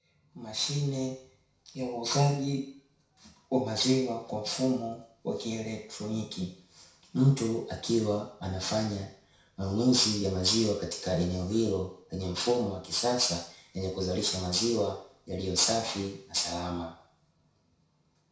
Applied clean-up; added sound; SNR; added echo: none; none; none; reverberation time 0.5 s.